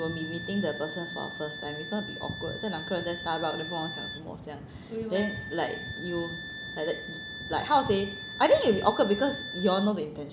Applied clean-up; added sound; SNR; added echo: none; Wind instrument, woodwind instrument; 10 dB; none.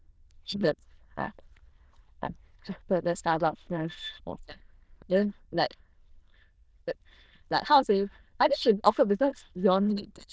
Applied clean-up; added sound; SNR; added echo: neural diffusion model UNIVERSE++.